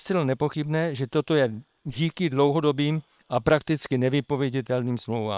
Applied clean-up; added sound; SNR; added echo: neural separator model SepFormer WHAM!.